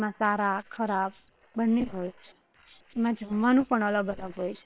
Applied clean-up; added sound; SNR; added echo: neural separator model SepFormer WHAM!.